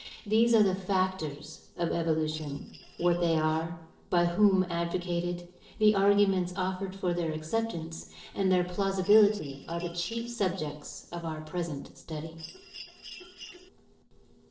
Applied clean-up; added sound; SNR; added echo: neural separator model SepFormer DNS4.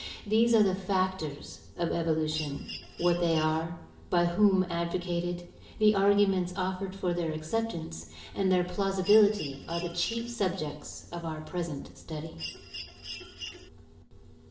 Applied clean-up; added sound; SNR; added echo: none; Mechanisms; 12 dB; reverberation time 0.7 s.